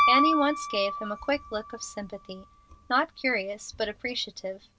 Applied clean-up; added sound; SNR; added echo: none; Piano; 1 dB; none.